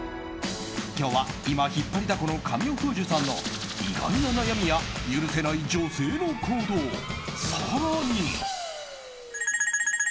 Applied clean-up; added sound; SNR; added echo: none; none; none; none.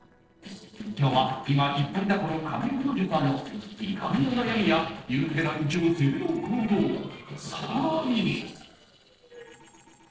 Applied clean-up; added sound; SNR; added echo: neural separator model SepFormer DNS4.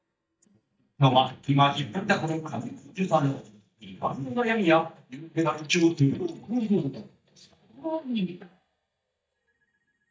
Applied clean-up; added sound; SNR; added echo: neural mask model DeepFilterNet 3.